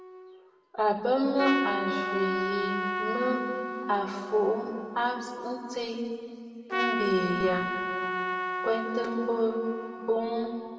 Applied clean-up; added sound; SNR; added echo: none; Trumpet; 4 dB; reverberation time 2.3 s.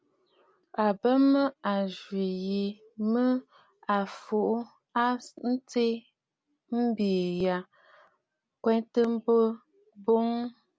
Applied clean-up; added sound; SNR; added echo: none; none; none; none.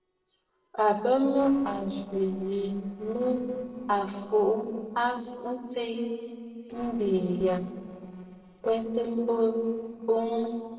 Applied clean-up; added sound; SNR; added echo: neural separator model SepFormer DNS4.